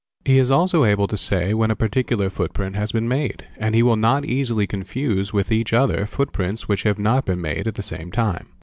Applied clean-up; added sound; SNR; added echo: none; none; none; none.